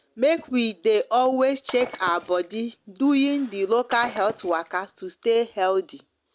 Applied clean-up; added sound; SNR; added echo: none; Shatter; 15 dB; none.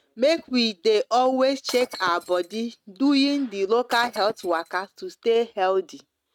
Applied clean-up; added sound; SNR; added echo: neural mask model RNNoise.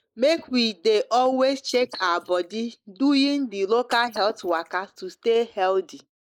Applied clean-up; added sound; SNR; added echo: neural mask model Resemble Enhance denoiser.